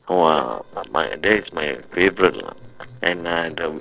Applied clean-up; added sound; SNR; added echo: neural separator model SepFormer DNS4.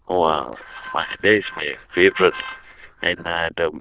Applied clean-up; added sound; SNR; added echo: neural diffusion model UNIVERSE++.